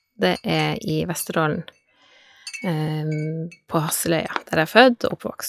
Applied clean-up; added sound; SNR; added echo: classical method log-MMSE.